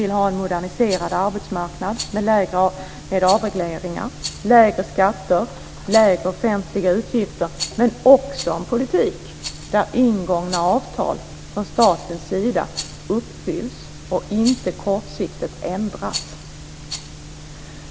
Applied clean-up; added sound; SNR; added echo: none; Rattle; 17 dB; none.